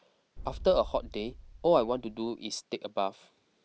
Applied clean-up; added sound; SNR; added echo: none; Boom; 14 dB; none.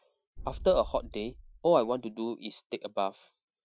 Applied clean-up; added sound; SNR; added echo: classical method Wiener filter.